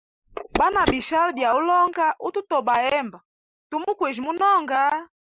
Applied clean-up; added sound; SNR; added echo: neural mask model Resemble Enhance denoiser.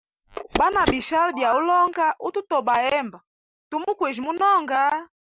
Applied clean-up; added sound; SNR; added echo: none; Telephone; 8 dB; none.